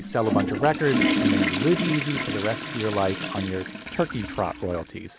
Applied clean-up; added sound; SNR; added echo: none; Toilet flush / Water; 1 dB; none.